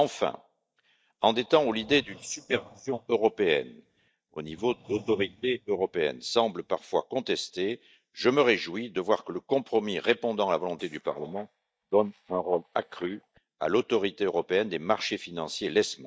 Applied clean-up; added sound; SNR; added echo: neural mask model DeepFilterNet 3.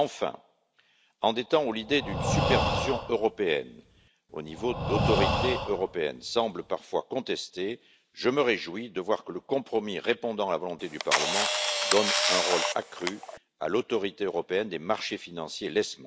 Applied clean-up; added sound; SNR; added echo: none; Camera + Breathing; -1 dB; none.